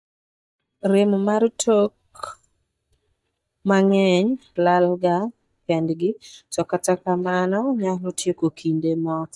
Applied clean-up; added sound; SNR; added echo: neural mask model DeepFilterNet 3.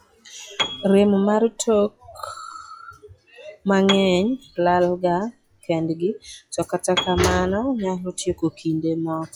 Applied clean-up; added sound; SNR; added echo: classical method log-MMSE.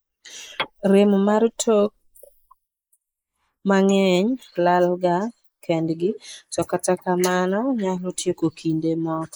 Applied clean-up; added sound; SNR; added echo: neural mask model Resemble Enhance denoiser.